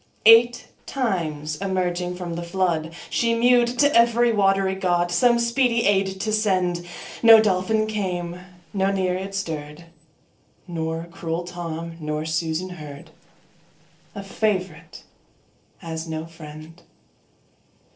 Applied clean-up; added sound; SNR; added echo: neural separator model SepFormer DNS4.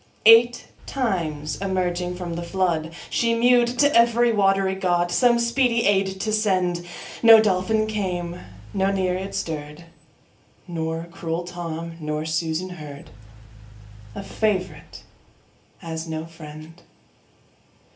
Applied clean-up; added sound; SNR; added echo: none; Engine / Car; 20 dB; reverberation time 0.3 s.